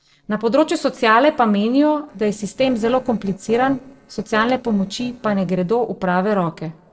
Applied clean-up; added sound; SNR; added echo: neural separator model SepFormer DNS4.